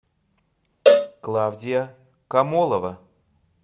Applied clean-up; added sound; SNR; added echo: none; Cowbell; -3 dB; none.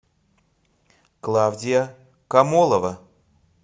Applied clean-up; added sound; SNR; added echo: none; none; none; none.